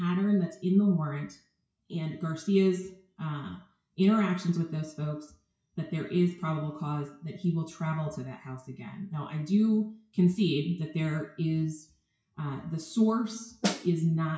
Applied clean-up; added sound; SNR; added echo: classical method WPE with log-MMSE.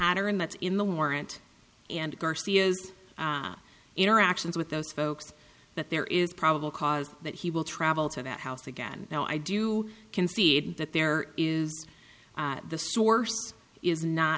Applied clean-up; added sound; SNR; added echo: none; none; none; none.